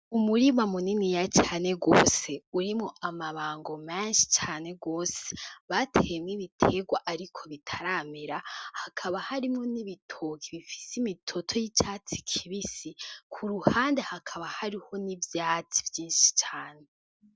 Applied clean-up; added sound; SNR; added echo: none; none; none; none.